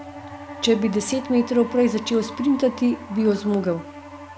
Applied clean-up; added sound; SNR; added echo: none; Applause / Cheering + Bowed string instrument; 15 dB; none.